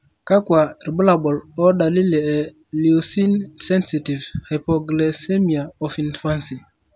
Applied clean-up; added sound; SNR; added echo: none; none; none; none.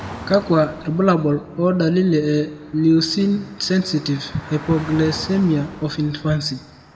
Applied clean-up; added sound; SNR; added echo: none; Traffic noise, roadway noise / Car; 18 dB; reverberation time 1.1 s.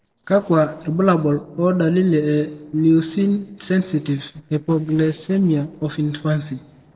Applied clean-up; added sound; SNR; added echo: neural separator model SepFormer DNS4.